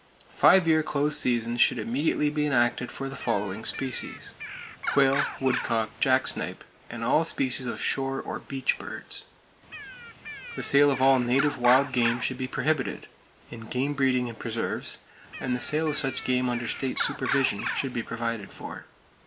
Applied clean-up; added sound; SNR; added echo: none; Bird; 9 dB; none.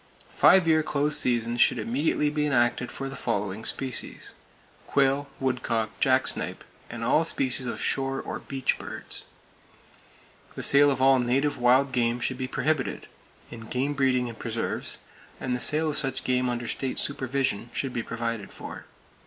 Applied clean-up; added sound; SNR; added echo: none; none; none; none.